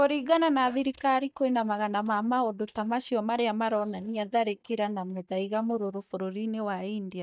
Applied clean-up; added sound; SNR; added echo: neural mask model DeepFilterNet 3.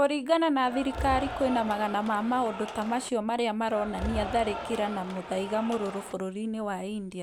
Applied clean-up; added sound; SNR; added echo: none; Cheering; 8 dB; none.